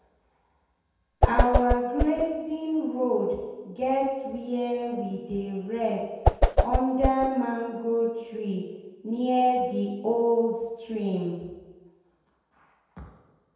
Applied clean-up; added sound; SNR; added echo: none; Whoosh, swoosh, swish; -4 dB; reverberation time 1.1 s.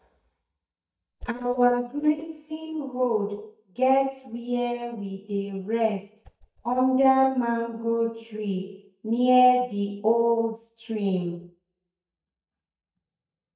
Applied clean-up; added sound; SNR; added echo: neural mask model DeepFilterNet 3.